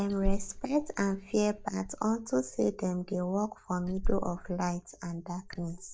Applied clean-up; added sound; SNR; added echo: neural mask model DeepFilterNet 3.